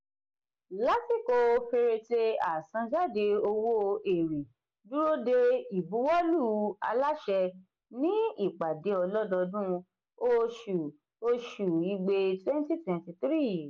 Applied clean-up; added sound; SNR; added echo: none; none; none; none.